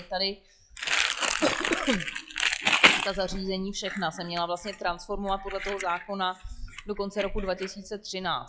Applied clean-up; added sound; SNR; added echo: classical method log-MMSE.